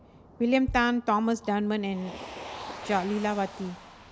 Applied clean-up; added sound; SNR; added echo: none; Bass drum + Motor vehicle (road); 14 dB; none.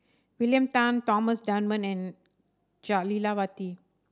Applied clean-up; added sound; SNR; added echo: none; none; none; none.